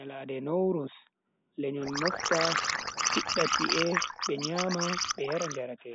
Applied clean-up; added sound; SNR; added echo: none; Liquid; -2 dB; none.